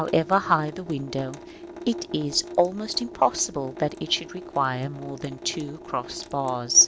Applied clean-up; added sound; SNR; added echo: none; Drip / Sink (filling or washing) / Water tap, faucet; 14 dB; none.